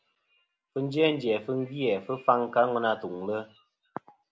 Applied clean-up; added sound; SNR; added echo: none; none; none; none.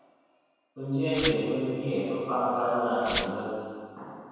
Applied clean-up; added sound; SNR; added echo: none; Glass; 4 dB; reverberation time 2.1 s.